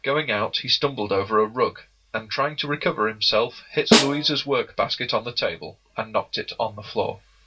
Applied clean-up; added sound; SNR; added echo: none; Snare drum; -2 dB; reverberation time 0.1 s.